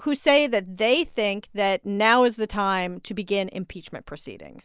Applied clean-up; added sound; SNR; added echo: none; none; none; none.